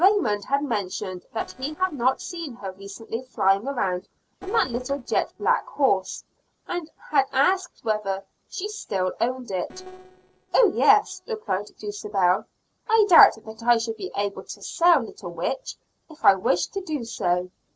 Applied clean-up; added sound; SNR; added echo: neural separator model SepFormer DNS4.